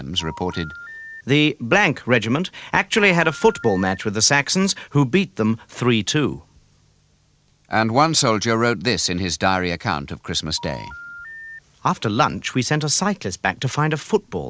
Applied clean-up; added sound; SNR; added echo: none; Telephone; 17 dB; none.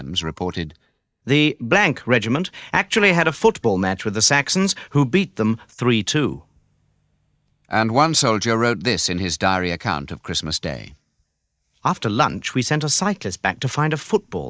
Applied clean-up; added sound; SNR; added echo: neural mask model DeepFilterNet 3.